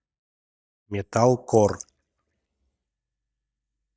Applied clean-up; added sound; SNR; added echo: neural mask model DeepFilterNet 3.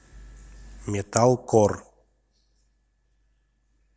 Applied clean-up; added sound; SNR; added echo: none; none; none; none.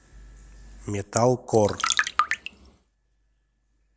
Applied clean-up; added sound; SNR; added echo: none; Trickle, dribble; 0 dB; none.